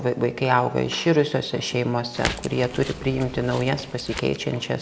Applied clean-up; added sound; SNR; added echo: none; Crackle; 11 dB; none.